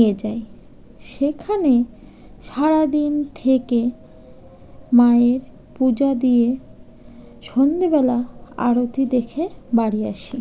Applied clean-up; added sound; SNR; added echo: none; none; none; none.